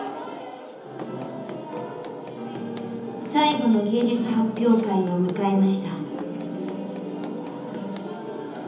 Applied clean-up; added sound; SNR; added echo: none; Run; 18 dB; reverberation time 1.3 s.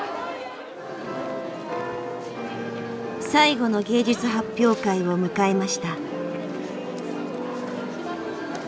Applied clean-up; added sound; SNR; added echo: none; none; none; none.